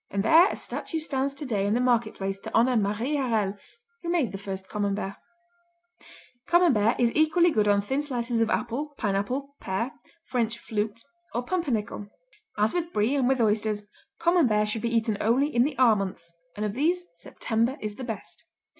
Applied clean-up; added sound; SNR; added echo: none; none; none; none.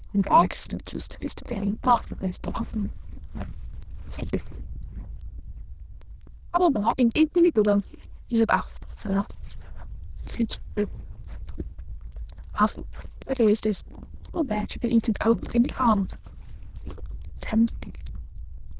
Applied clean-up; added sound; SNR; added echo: neural diffusion model UNIVERSE++.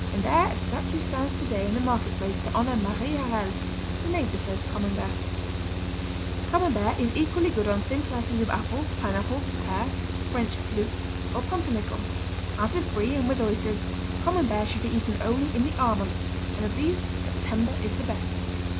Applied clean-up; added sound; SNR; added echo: none; Mechanical fan; 0 dB; none.